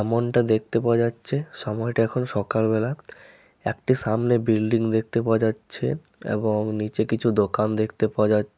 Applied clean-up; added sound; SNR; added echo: none; none; none; none.